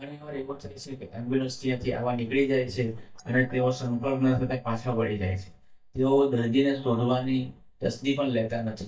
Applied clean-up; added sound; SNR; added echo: neural mask model DeepFilterNet 3.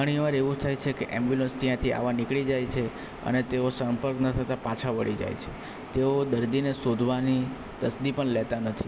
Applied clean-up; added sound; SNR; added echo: none; none; none; none.